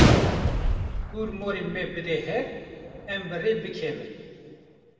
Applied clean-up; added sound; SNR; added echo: none; Gunshot, gunfire; -5 dB; reverberation time 2.2 s.